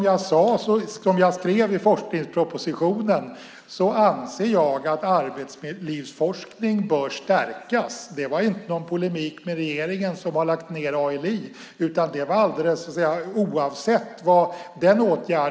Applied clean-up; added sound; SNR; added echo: none; none; none; none.